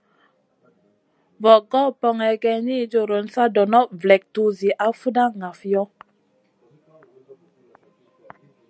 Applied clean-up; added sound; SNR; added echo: none; none; none; none.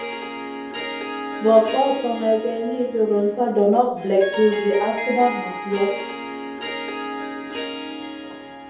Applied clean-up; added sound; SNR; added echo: none; Harp; 9 dB; reverberation time 0.7 s.